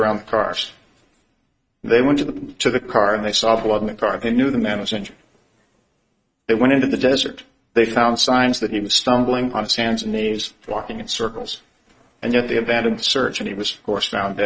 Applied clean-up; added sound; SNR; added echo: neural mask model RNNoise.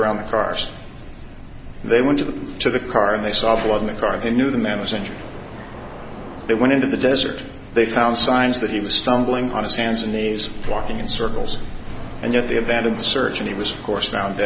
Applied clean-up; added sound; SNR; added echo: none; Sliding door; 19 dB; none.